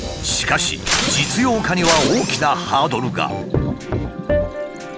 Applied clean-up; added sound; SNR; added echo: none; Liquid; 15 dB; none.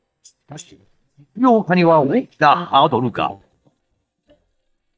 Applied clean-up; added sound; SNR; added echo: neural mask model DeepFilterNet 3.